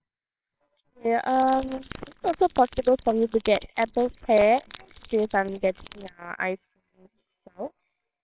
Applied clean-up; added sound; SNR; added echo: neural separator model SepFormer WHAMR!.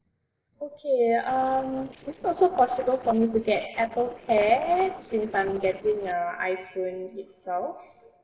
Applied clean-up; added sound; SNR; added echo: neural separator model SepFormer DNS4.